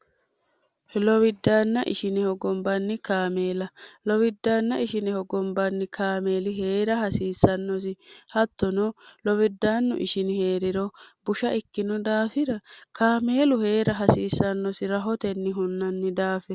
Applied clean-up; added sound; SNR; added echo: none; none; none; none.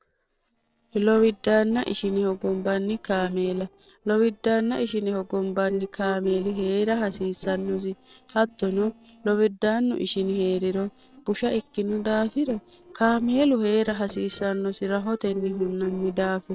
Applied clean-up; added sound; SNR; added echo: neural separator model SepFormer DNS4.